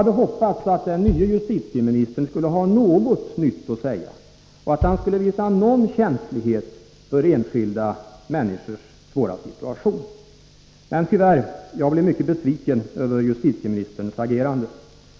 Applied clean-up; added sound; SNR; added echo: none; Bass drum; 11 dB; none.